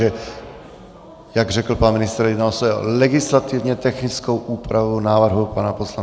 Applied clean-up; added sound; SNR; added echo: none; none; none; none.